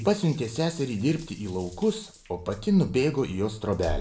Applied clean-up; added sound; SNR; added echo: none; Drip / Trickle, dribble / Bathtub (filling or washing) / Water tap, faucet; 16 dB; reverberation time 0.4 s.